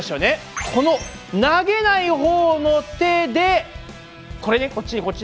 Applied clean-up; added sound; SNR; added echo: none; none; none; none.